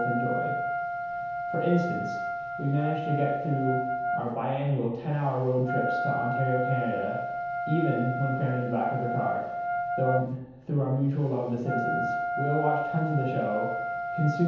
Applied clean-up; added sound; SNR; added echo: none; Wind instrument, woodwind instrument; 3 dB; reverberation time 0.9 s.